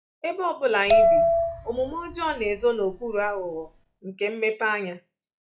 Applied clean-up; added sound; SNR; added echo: classical method log-MMSE.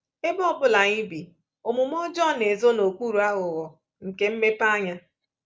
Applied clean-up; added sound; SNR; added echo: none; none; none; none.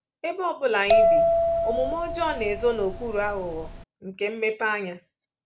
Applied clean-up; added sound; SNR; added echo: none; Bell; -4 dB; none.